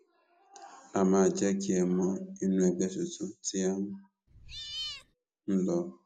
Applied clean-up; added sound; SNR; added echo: none; Cat; 10 dB; none.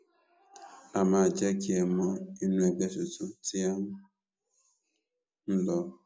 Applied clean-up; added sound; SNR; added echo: none; none; none; none.